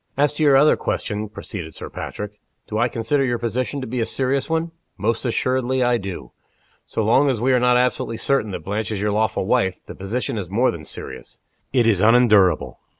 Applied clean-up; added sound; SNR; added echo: none; none; none; none.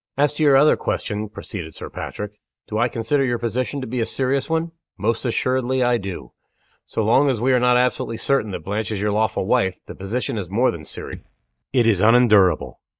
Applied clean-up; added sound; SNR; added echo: neural mask model DeepFilterNet 3.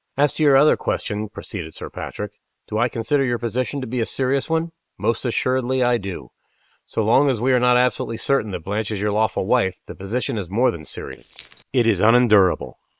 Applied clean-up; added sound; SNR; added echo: neural separator model SepFormer WHAM!.